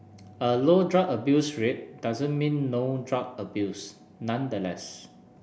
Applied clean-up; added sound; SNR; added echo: none; none; none; none.